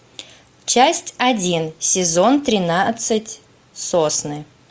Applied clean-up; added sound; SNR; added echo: none; none; none; none.